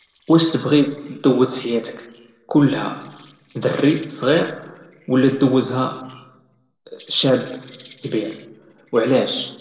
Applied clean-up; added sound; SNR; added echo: neural separator model SepFormer DNS4.